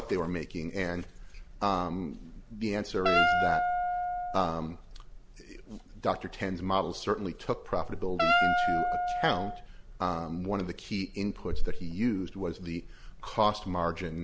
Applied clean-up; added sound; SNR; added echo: none; Wind instrument, woodwind instrument; -3 dB; none.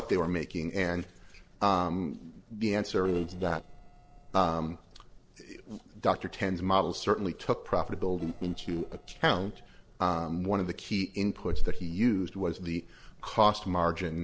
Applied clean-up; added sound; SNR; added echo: neural separator model SepFormer DNS4.